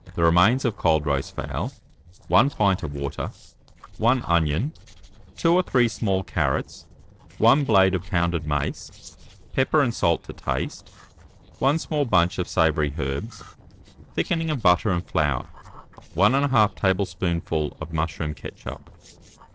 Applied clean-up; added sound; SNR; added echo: neural separator model SepFormer DNS4.